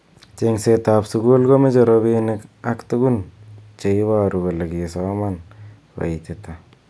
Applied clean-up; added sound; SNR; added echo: none; none; none; none.